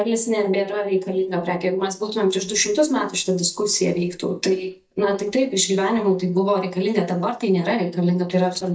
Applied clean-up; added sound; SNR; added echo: neural mask model DeepFilterNet 3.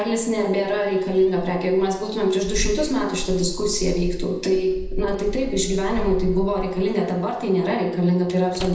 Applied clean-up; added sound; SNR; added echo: none; Keys jangling; 9 dB; reverberation time 0.8 s.